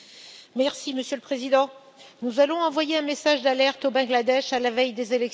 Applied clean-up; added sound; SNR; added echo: none; none; none; none.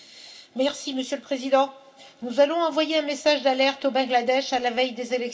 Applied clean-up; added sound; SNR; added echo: none; none; none; reverberation time 0.2 s.